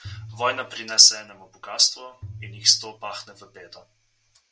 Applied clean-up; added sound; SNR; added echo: none; Bowed string instrument; 20 dB; none.